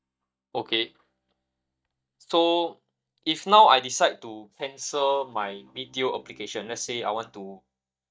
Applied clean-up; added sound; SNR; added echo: neural mask model DeepFilterNet 3.